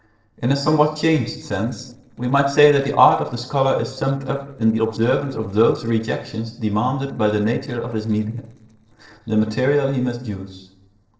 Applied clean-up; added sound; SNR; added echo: neural separator model SepFormer DNS4.